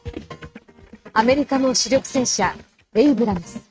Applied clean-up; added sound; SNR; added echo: neural mask model RNNoise.